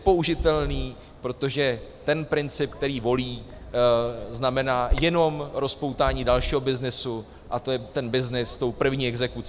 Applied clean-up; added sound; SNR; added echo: none; Bird vocalization, bird call, bird song; 10 dB; none.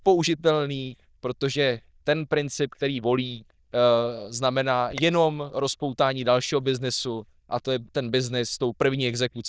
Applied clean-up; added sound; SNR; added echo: neural diffusion model UNIVERSE++.